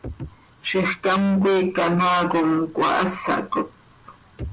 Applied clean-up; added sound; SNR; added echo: none; none; none; none.